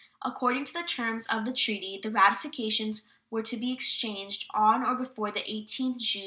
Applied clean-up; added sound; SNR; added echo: none; none; none; none.